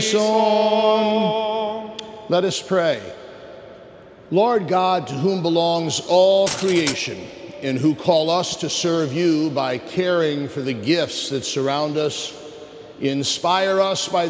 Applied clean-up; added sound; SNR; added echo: none; Glass; 10 dB; none.